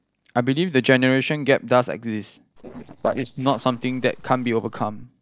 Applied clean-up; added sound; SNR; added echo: neural separator model SepFormer DNS4.